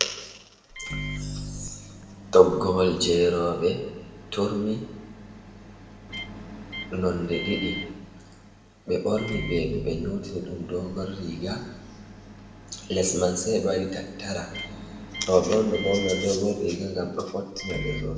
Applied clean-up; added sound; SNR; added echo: none; Microwave oven; 11 dB; reverberation time 1.1 s.